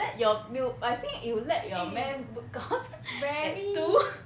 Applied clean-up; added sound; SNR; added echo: none; none; none; none.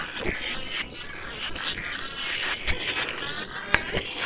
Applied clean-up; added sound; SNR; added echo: neural separator model SepFormer WHAM!.